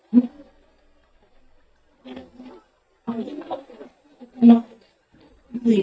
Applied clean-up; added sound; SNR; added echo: neural mask model DeepFilterNet 3.